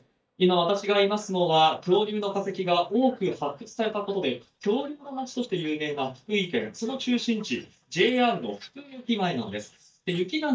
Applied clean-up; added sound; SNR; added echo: neural mask model DeepFilterNet 3.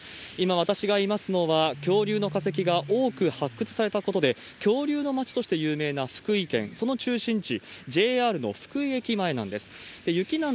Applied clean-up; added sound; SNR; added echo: none; none; none; none.